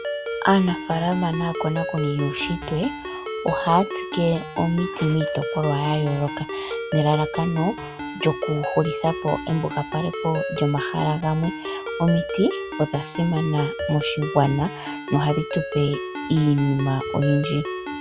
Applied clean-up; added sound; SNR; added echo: none; Ringtone; 7 dB; none.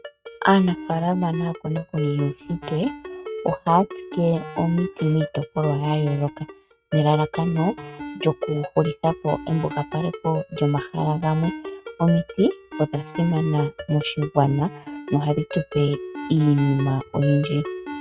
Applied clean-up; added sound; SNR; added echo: neural mask model RNNoise.